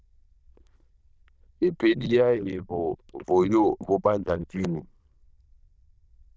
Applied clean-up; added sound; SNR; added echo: neural diffusion model UNIVERSE++.